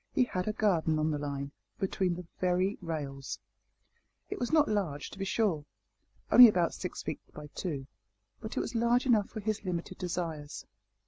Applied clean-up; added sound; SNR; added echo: none; none; none; none.